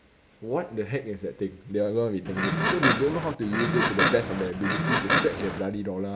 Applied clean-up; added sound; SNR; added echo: none; Livestock, farm animals, working animals; -2 dB; none.